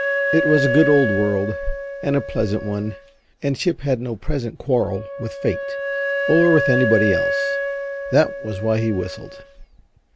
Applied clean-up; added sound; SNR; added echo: none; Wind instrument, woodwind instrument; 4 dB; none.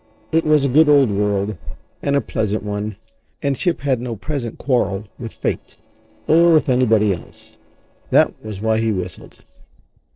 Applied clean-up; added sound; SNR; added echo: neural separator model SepFormer DNS4.